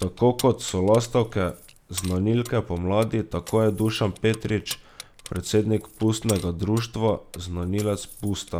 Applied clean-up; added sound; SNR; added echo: none; Keys jangling; 19 dB; none.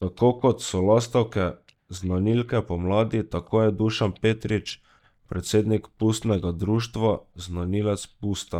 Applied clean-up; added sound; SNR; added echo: neural mask model DeepFilterNet 3.